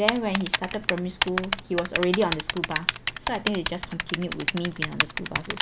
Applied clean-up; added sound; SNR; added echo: none; Typing; 1 dB; none.